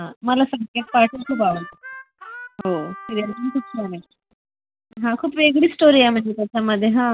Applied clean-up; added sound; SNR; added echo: none; Harmonica; 18 dB; none.